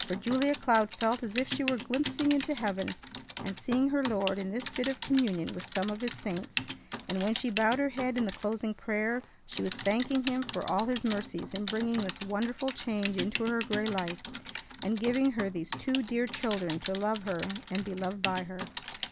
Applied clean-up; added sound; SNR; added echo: none; Typing; 9 dB; none.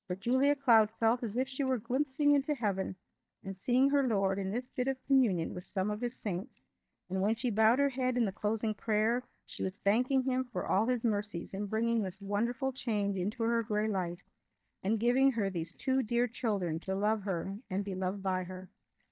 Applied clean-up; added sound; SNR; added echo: neural mask model DeepFilterNet 3.